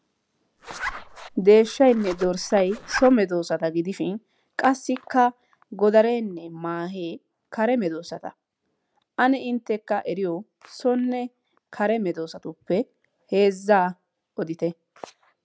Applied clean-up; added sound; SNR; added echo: none; Zipper (clothing); 12 dB; none.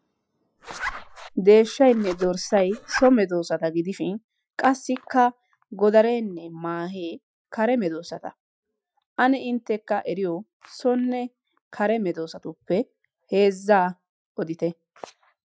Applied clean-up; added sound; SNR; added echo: classical method Wiener filter.